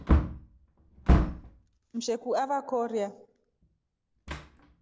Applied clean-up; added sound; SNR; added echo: none; Wood; -5 dB; none.